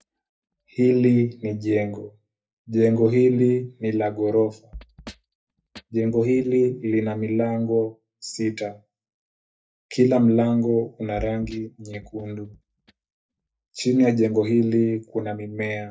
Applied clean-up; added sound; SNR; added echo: neural mask model DeepFilterNet 3.